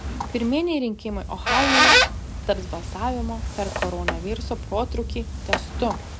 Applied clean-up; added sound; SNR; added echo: none; Squeak; -3 dB; none.